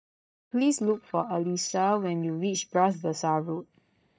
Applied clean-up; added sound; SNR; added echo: neural mask model DeepFilterNet 3.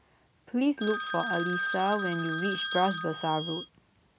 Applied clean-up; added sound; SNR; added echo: none; Telephone; -1 dB; none.